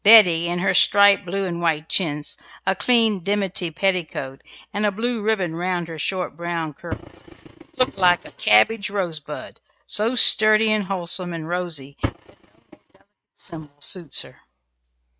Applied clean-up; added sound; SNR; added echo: neural mask model RNNoise.